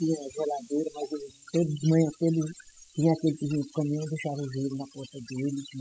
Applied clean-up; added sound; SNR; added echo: classical method spectral subtraction.